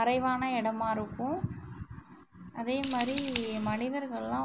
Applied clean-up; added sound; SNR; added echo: none; Scissors; 4 dB; none.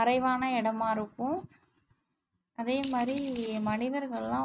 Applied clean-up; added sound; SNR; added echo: neural mask model RNNoise.